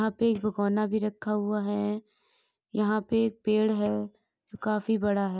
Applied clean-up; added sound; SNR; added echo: neural mask model DeepFilterNet 3.